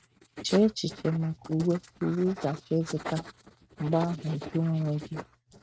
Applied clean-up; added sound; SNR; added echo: neural mask model RNNoise.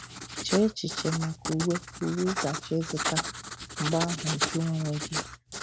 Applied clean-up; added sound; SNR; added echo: none; Writing; 4 dB; none.